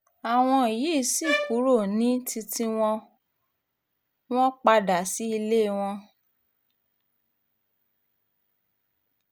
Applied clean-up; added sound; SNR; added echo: none; Bowed string instrument; 5 dB; none.